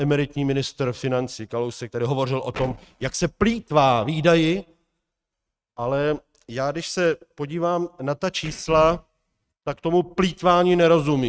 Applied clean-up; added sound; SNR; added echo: neural mask model RNNoise.